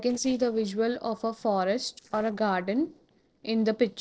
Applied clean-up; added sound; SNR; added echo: neural separator model SepFormer DNS4.